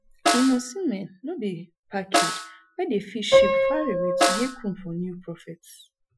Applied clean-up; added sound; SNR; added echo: classical method Wiener filter.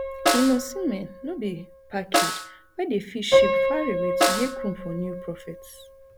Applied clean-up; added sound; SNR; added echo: none; Piano + Snare drum; -3 dB; none.